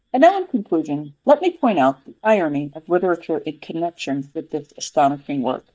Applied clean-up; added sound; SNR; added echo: neural mask model DeepFilterNet 3.